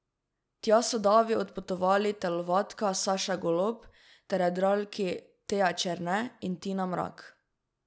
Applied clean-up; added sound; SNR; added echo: none; none; none; none.